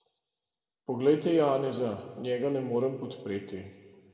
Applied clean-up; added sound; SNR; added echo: none; none; none; reverberation time 1.8 s.